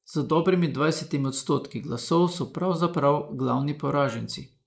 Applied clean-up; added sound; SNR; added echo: neural mask model Resemble Enhance denoiser.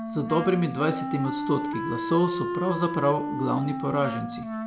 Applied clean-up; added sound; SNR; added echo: none; Wind instrument, woodwind instrument; 4 dB; none.